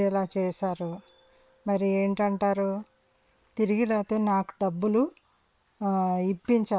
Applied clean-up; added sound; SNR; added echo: neural separator model SepFormer WHAM!.